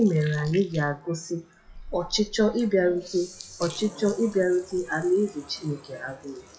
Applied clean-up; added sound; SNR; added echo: classical method WPE with log-MMSE.